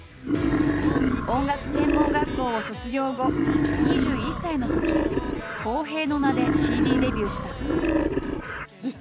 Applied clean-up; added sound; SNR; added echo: none; Wild animals; -4 dB; none.